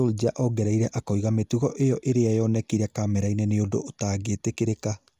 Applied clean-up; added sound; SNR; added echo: none; none; none; none.